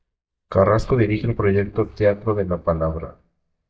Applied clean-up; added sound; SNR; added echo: neural mask model DeepFilterNet 3.